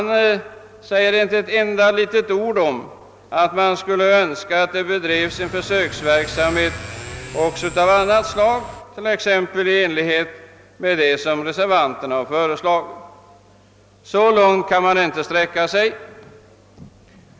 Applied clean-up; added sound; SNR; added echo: none; Motorcycle / Accelerating, revving, vroom; 14 dB; none.